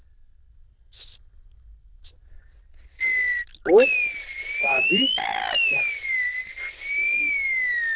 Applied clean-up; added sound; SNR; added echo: neural diffusion model UNIVERSE++.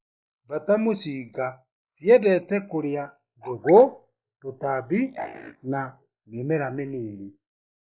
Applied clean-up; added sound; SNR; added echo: neural mask model Resemble Enhance denoiser.